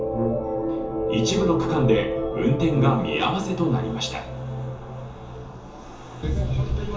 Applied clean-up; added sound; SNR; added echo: none; Brass instrument; 7 dB; reverberation time 0.7 s.